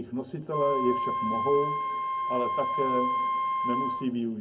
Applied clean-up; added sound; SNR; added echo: none; Wind instrument, woodwind instrument; -1 dB; reverberation time 0.3 s.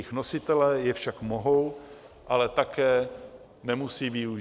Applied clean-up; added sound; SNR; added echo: none; none; none; none.